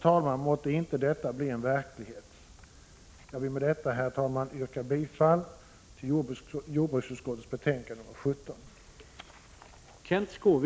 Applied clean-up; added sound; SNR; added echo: none; none; none; none.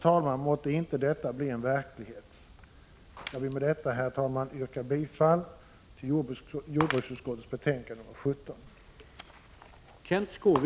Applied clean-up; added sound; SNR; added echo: none; Shatter; 15 dB; none.